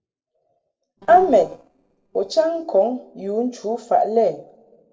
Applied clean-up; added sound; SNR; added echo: neural separator model SepFormer DNS4.